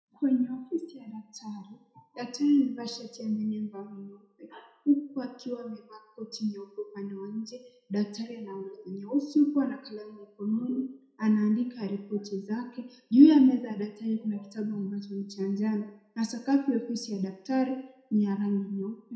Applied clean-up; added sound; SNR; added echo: none; none; none; reverberation time 0.6 s.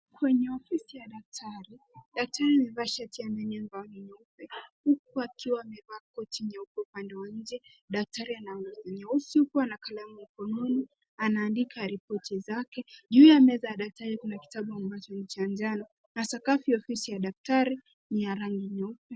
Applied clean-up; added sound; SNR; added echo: none; none; none; none.